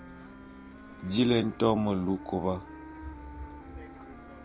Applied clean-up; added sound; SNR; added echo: none; Bus + Wind instrument, woodwind instrument; 15 dB; none.